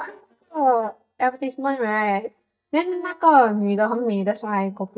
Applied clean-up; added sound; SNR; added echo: neural mask model DeepFilterNet 3.